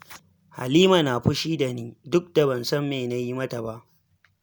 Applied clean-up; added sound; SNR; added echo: none; none; none; none.